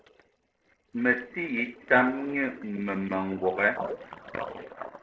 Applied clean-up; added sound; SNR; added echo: neural separator model SepFormer DNS4.